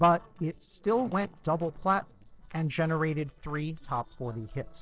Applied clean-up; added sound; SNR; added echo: neural separator model SepFormer DNS4.